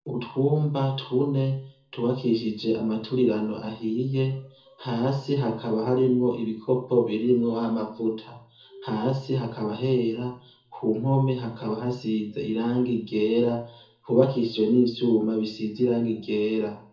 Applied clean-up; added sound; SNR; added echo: none; none; none; reverberation time 0.6 s.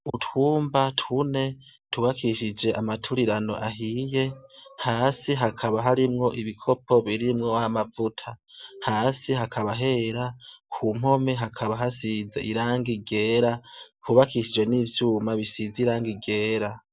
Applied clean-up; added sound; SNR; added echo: none; none; none; none.